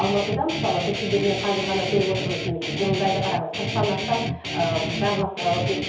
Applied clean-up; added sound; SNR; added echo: none; Guitar; 3 dB; reverberation time 0.8 s.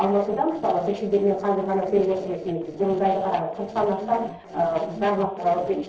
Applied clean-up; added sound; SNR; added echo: neural separator model SepFormer DNS4.